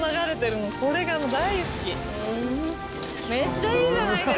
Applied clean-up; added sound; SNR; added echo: none; none; none; none.